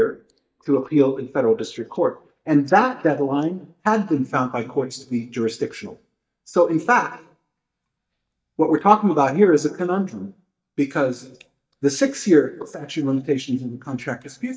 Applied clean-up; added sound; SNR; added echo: neural mask model DeepFilterNet 3.